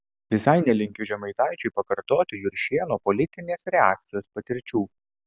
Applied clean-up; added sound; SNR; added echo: none; none; none; none.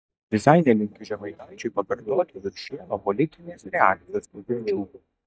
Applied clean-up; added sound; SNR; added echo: neural mask model DeepFilterNet 3.